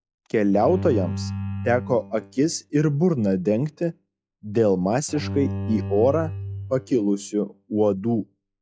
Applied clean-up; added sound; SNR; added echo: classical method log-MMSE.